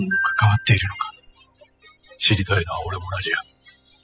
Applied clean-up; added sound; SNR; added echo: classical method spectral subtraction.